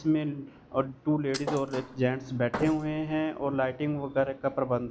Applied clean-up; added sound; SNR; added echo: none; Thump, thud; 10 dB; none.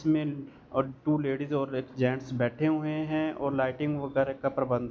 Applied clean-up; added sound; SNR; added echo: none; none; none; none.